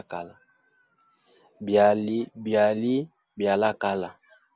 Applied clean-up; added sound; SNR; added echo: none; none; none; none.